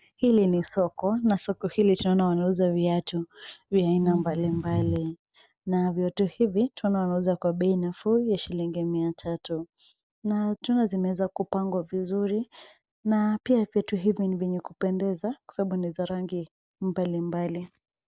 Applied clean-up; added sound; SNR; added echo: none; Bass guitar; 5 dB; none.